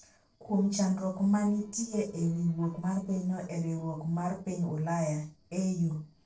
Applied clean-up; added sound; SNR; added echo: neural separator model SepFormer DNS4.